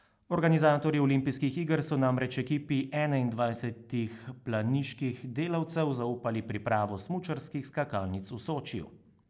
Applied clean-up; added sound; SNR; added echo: none; none; none; none.